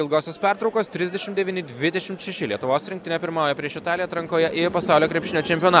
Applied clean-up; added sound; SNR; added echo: none; none; none; none.